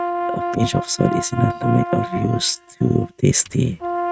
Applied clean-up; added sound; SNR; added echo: neural mask model RNNoise.